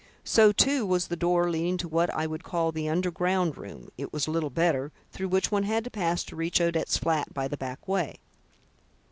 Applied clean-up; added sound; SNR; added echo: none; none; none; none.